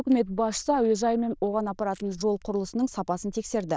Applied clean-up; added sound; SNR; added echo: neural diffusion model UNIVERSE++.